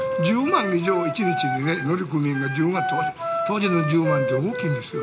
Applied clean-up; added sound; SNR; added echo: none; Wind instrument, woodwind instrument; 4 dB; reverberation time 0.6 s.